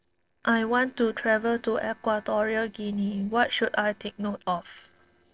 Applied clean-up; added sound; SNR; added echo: neural separator model SepFormer DNS4.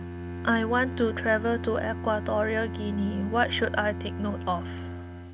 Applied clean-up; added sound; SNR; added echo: none; Bowed string instrument; 7 dB; none.